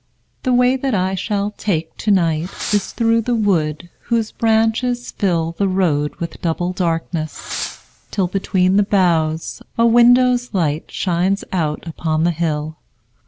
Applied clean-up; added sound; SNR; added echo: none; Fireworks; 17 dB; none.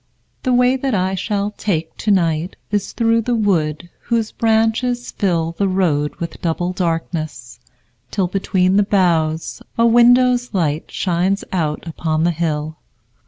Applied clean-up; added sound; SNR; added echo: none; none; none; none.